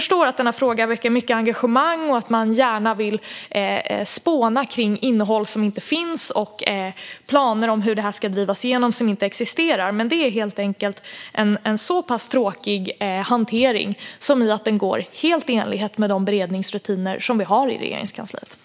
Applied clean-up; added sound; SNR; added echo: none; none; none; none.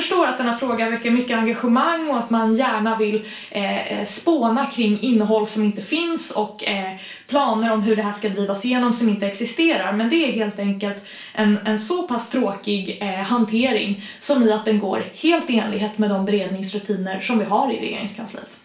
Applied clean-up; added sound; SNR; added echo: none; none; none; reverberation time 0.3 s.